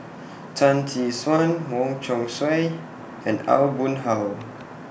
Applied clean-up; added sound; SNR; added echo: none; none; none; none.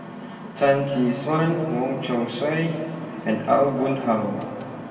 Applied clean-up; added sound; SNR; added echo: none; none; none; reverberation time 2.7 s.